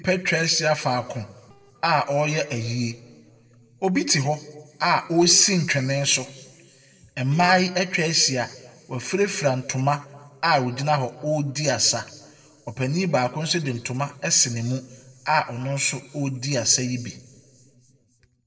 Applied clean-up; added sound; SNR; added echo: neural separator model SepFormer DNS4.